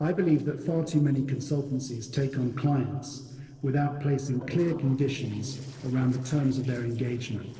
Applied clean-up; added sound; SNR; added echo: neural separator model SepFormer DNS4.